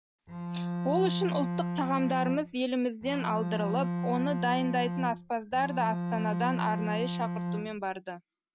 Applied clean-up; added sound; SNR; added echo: none; Bowed string instrument; 2 dB; none.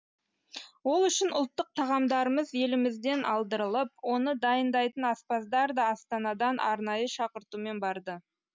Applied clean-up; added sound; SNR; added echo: none; none; none; none.